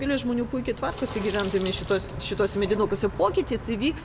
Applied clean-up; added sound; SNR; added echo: none; Sink (filling or washing); 12 dB; reverberation time 1.0 s.